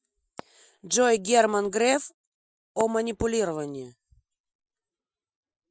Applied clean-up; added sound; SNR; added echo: classical method Wiener filter.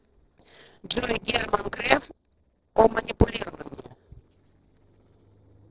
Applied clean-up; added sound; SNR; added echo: neural separator model SepFormer DNS4.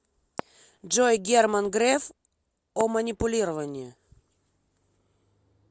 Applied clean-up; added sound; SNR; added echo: none; Fireworks; 20 dB; none.